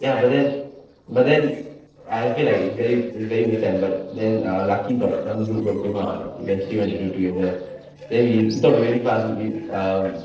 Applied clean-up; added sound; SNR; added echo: neural separator model SepFormer DNS4.